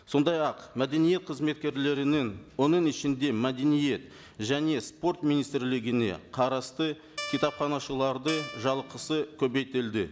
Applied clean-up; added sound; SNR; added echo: none; Guitar; 12 dB; none.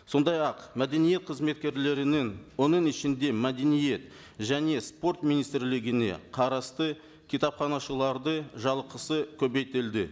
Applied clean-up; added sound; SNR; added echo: none; none; none; none.